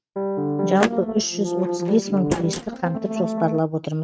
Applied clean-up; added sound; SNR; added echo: neural mask model RNNoise.